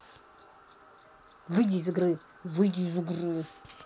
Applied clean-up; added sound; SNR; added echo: none; none; none; none.